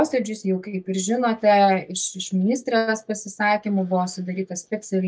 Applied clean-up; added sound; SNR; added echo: neural mask model DeepFilterNet 3.